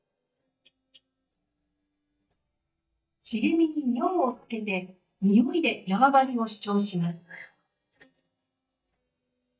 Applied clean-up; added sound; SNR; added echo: neural mask model DeepFilterNet 3.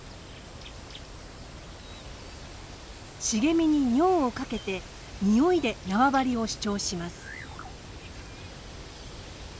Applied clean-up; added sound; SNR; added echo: none; none; none; none.